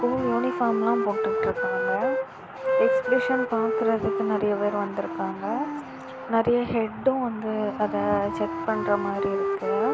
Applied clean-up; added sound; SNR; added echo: none; Wind instrument, woodwind instrument; 2 dB; none.